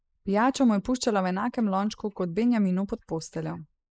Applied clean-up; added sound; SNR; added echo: neural mask model Resemble Enhance denoiser.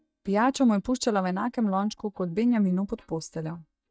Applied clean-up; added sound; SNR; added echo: neural mask model DeepFilterNet 3.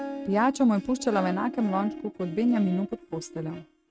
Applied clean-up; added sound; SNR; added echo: neural mask model RNNoise.